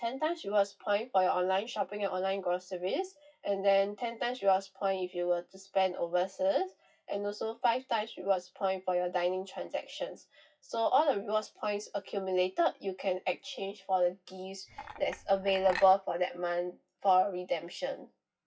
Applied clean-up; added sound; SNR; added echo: classical method WPE with log-MMSE.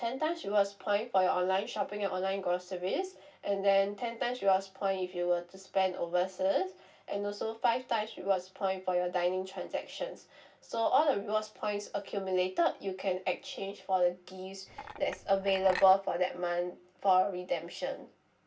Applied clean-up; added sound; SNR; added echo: none; Chink, clink; 12 dB; reverberation time 0.2 s.